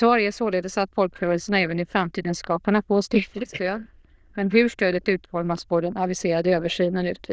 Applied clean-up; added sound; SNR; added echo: neural diffusion model UNIVERSE++.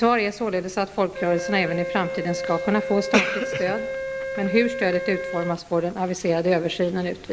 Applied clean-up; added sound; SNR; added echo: none; Wind instrument, woodwind instrument; 8 dB; none.